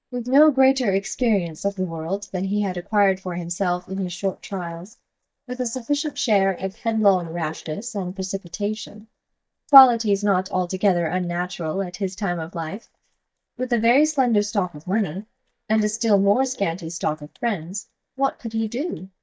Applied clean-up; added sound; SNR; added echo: neural mask model DeepFilterNet 3.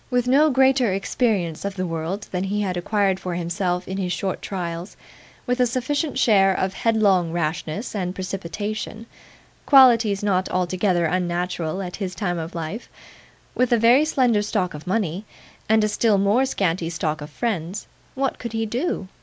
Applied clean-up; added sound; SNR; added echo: none; none; none; none.